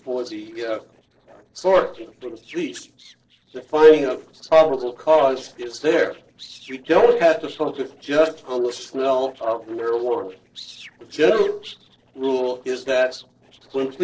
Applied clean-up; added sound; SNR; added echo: neural separator model SepFormer DNS4.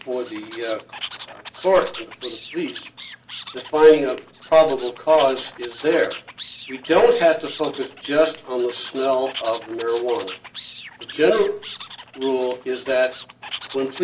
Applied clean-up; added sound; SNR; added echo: none; Animal; 14 dB; reverberation time 0.2 s.